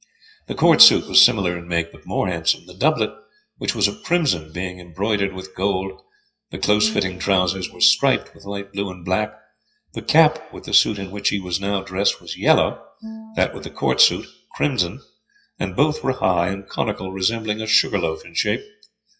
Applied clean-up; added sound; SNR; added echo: classical method WPE with log-MMSE.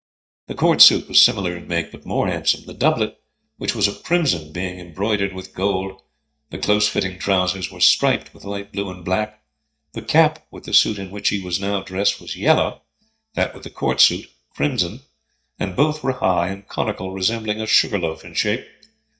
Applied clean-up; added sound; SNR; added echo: neural mask model DeepFilterNet 3.